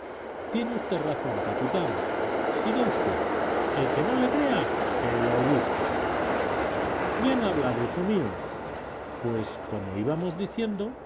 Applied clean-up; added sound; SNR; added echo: none; Train; -2 dB; none.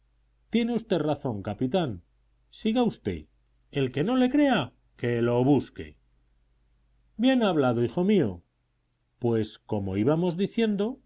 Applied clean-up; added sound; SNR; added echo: none; none; none; none.